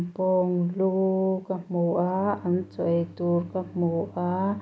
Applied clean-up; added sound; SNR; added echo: none; none; none; none.